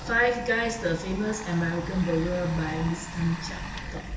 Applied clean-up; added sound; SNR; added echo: none; Domestic sounds, home sounds; 13 dB; reverberation time 1.0 s.